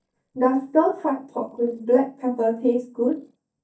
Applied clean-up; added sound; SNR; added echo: neural mask model DeepFilterNet 3.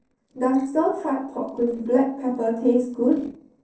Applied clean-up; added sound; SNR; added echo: neural separator model SepFormer DNS4.